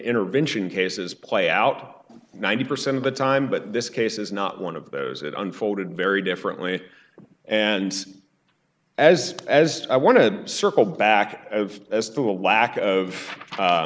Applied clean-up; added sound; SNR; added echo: none; none; none; none.